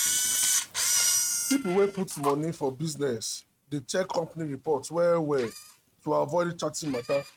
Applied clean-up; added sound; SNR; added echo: neural mask model RNNoise.